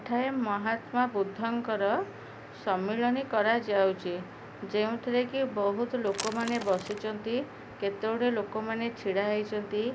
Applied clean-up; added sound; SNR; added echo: none; Crackle / Crushing / Wood; 11 dB; none.